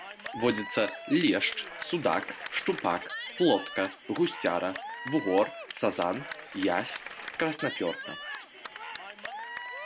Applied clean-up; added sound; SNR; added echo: none; Cheering / Clapping; 10 dB; none.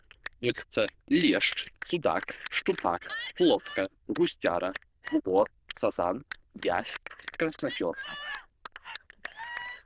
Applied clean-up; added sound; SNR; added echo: neural diffusion model UNIVERSE++.